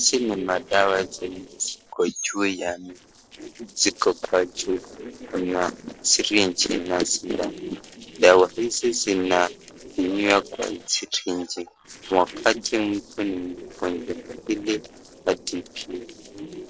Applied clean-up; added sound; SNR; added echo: neural separator model SepFormer DNS4.